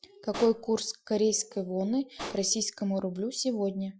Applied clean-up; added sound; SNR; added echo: classical method Wiener filter.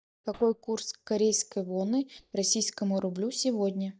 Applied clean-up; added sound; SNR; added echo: neural mask model DeepFilterNet 3.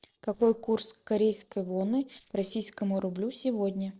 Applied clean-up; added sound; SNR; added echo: neural separator model SepFormer DNS4.